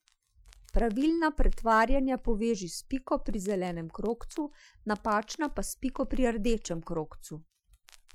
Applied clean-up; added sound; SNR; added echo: classical method Wiener filter.